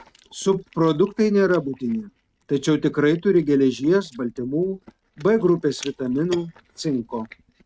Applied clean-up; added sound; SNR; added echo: neural mask model RNNoise.